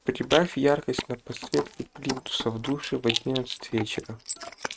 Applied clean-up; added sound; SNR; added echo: neural mask model RNNoise.